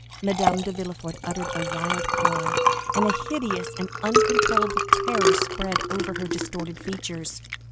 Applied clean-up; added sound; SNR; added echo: none; Liquid; -5 dB; none.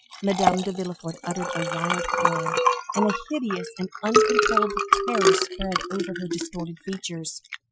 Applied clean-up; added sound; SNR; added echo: classical method Wiener filter.